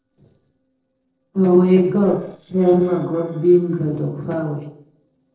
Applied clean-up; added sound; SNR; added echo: neural separator model SepFormer DNS4.